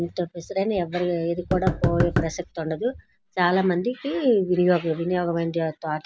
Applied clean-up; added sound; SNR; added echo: none; Knock; 3 dB; none.